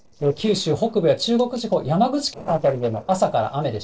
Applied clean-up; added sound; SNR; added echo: neural separator model SepFormer DNS4.